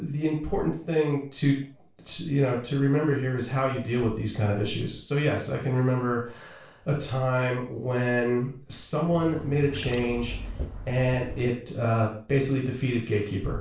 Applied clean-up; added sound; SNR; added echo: none; Trickle, dribble / Chirp, tweet; 9 dB; reverberation time 0.4 s.